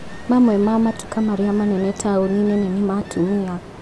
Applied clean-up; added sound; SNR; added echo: none; Ocean; 16 dB; none.